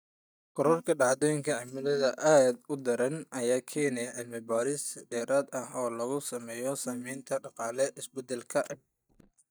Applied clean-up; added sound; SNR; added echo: neural mask model DeepFilterNet 3.